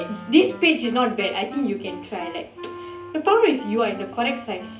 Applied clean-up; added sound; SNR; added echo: none; Wind instrument, woodwind instrument; 16 dB; reverberation time 0.3 s.